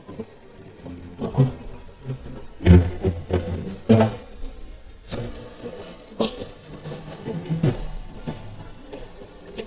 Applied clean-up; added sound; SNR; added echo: neural mask model DeepFilterNet 3.